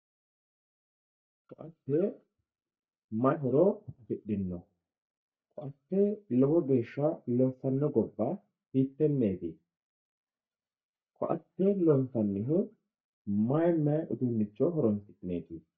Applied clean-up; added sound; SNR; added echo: neural mask model DeepFilterNet 3.